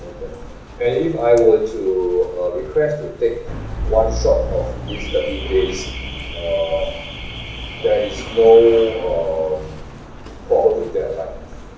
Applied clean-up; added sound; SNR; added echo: none; Alarm / Car; 10 dB; reverberation time 0.7 s.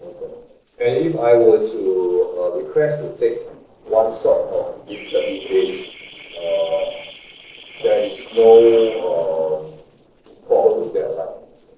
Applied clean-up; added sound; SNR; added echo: neural separator model SepFormer DNS4.